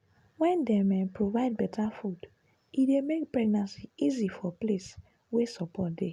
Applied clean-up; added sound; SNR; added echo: none; none; none; none.